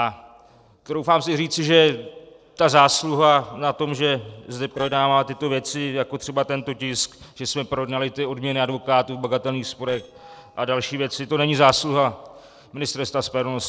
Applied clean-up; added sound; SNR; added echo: neural separator model SepFormer DNS4.